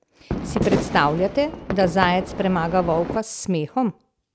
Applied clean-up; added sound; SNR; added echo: none; Fireworks; 5 dB; none.